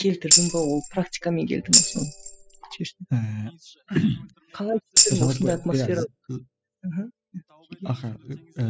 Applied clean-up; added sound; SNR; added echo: classical method spectral subtraction.